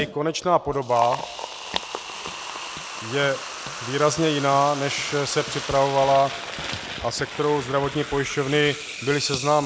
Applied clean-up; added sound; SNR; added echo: none; Liquid; 9 dB; none.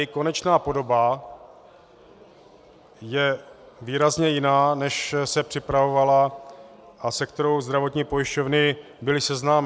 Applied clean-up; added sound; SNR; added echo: none; none; none; none.